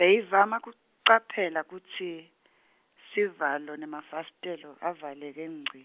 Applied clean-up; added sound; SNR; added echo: none; none; none; none.